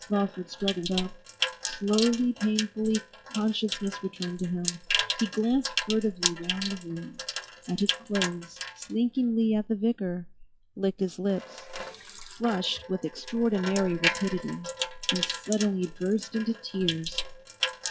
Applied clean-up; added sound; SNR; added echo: classical method log-MMSE.